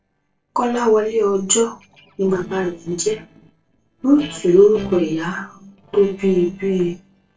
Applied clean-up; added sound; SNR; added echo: neural separator model SepFormer DNS4.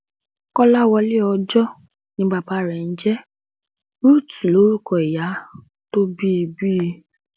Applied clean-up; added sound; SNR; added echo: none; none; none; none.